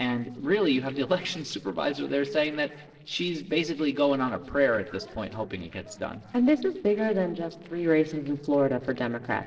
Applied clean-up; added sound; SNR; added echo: neural separator model SepFormer DNS4.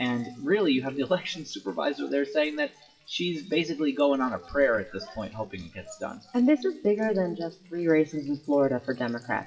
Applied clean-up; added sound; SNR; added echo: classical method WPE with log-MMSE.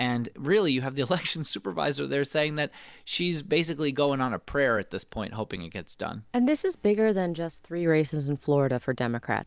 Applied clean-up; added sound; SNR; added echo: none; none; none; none.